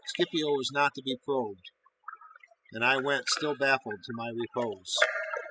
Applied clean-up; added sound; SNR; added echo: classical method spectral subtraction.